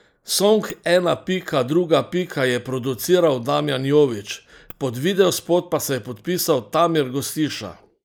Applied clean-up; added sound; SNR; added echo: neural mask model Resemble Enhance denoiser.